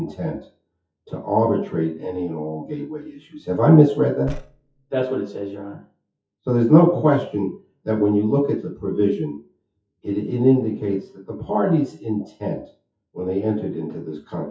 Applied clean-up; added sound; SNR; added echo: classical method WPE with log-MMSE.